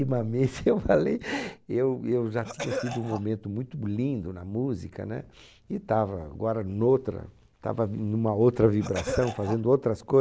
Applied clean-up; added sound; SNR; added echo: none; Cough; 8 dB; none.